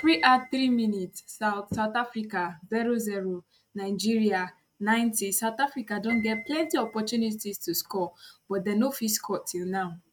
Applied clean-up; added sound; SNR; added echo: neural mask model RNNoise.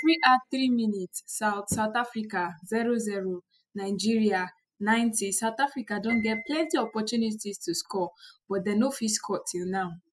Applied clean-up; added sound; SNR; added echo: classical method spectral subtraction.